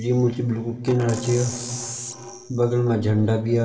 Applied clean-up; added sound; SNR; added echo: none; Percussion; 12 dB; reverberation time 2.3 s.